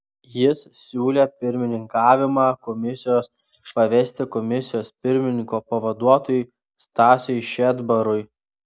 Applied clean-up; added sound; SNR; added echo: none; Domestic sounds, home sounds; 20 dB; none.